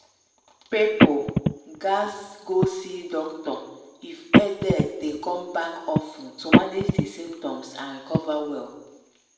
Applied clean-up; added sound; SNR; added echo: none; Telephone; -5 dB; reverberation time 0.9 s.